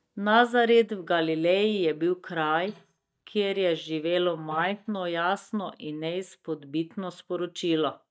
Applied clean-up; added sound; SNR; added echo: neural mask model DeepFilterNet 3.